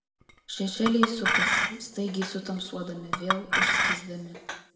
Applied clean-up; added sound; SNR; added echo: none; Chink, clink; -2 dB; reverberation time 1.6 s.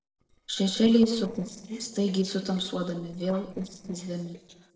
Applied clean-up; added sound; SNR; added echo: neural separator model SepFormer DNS4.